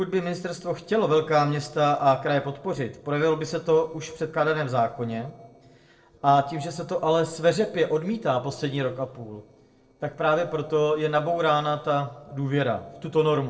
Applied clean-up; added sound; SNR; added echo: neural separator model SepFormer DNS4.